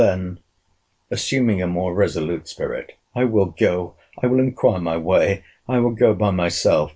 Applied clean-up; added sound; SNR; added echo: none; none; none; none.